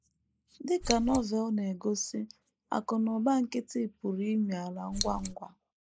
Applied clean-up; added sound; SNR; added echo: neural mask model Resemble Enhance denoiser.